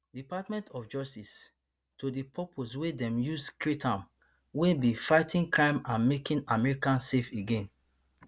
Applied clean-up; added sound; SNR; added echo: none; none; none; none.